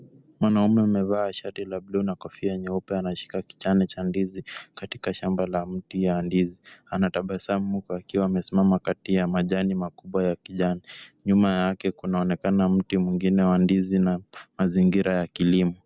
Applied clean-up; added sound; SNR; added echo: none; none; none; none.